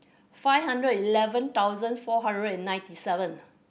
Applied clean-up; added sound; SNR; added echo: none; none; none; none.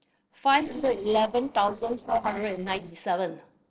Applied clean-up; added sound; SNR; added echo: neural separator model SepFormer DNS4.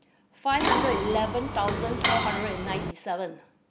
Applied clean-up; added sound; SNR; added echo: none; Mechanisms; -2 dB; none.